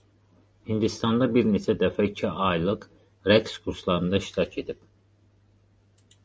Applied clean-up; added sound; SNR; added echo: none; none; none; none.